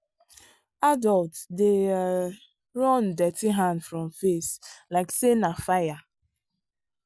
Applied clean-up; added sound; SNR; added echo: none; none; none; none.